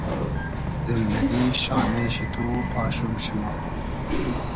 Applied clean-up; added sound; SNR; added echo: none; Bird vocalization, bird call, bird song; -1 dB; none.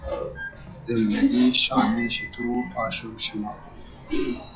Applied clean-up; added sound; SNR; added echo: classical method log-MMSE.